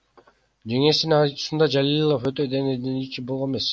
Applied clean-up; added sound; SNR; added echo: none; none; none; none.